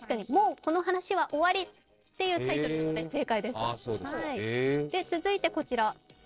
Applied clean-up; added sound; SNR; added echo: neural separator model SepFormer DNS4.